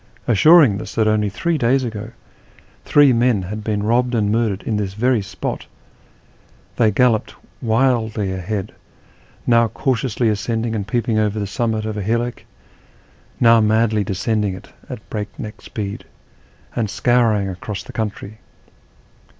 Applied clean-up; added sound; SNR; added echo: none; none; none; none.